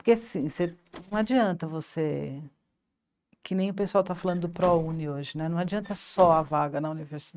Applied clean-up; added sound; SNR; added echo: neural mask model RNNoise.